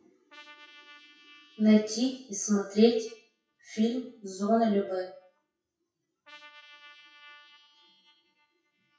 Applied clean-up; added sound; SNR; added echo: classical method WPE with log-MMSE.